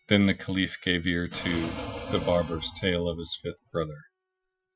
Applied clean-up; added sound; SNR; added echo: classical method Wiener filter.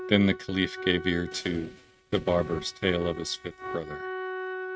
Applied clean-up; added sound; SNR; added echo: neural mask model RNNoise.